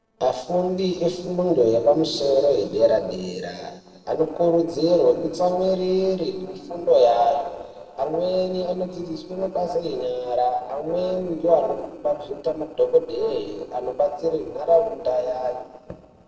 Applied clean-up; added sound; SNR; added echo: neural separator model SepFormer DNS4.